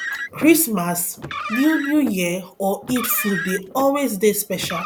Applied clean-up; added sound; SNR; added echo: none; Car; 10 dB; none.